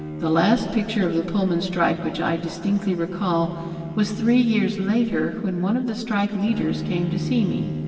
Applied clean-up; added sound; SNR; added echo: none; Bowed string instrument; 11 dB; reverberation time 2.3 s.